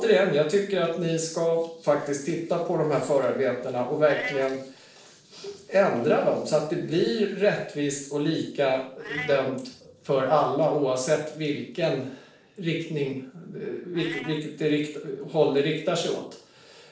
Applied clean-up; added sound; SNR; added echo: neural separator model SepFormer DNS4.